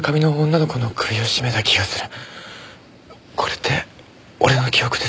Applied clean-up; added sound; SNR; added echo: none; Raindrop / Drip; 15 dB; none.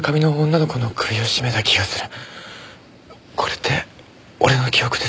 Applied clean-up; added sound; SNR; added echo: none; none; none; none.